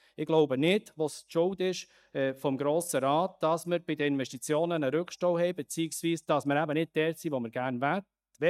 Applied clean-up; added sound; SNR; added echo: neural mask model DeepFilterNet 3.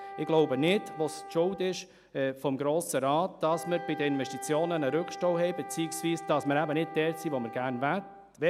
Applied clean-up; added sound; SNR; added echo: none; Wind instrument, woodwind instrument; 13 dB; none.